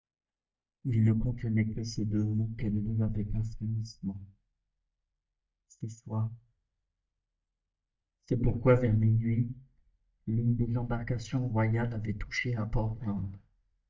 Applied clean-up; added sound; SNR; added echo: neural mask model DeepFilterNet 3.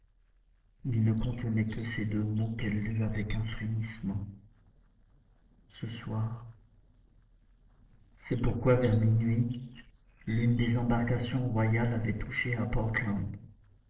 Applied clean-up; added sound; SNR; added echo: neural separator model SepFormer DNS4.